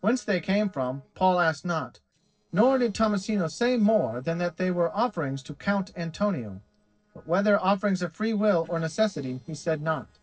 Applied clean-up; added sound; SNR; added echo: neural separator model SepFormer DNS4.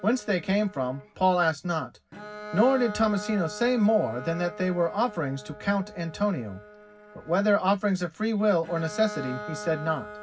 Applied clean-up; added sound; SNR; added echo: none; Bowed string instrument; 15 dB; reverberation time 0.4 s.